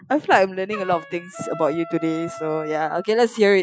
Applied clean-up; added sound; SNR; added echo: classical method Wiener filter.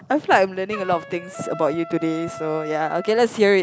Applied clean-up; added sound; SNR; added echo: none; Trumpet; 16 dB; none.